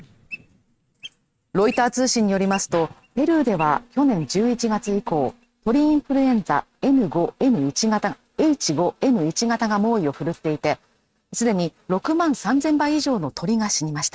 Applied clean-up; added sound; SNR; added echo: neural mask model RNNoise.